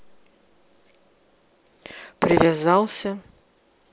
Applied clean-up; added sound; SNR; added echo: none; none; none; none.